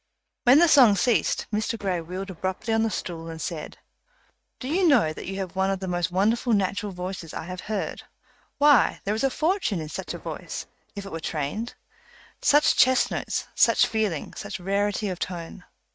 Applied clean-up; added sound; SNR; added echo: neural mask model RNNoise.